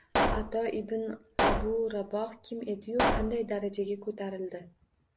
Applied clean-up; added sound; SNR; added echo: none; Explosion; -2 dB; none.